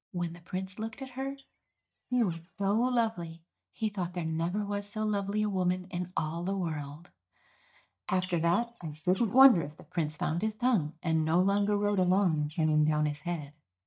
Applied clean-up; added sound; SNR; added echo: neural mask model DeepFilterNet 3.